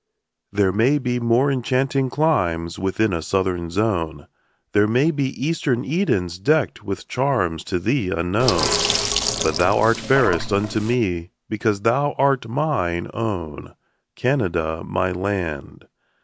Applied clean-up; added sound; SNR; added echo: none; Sink (filling or washing); 3 dB; none.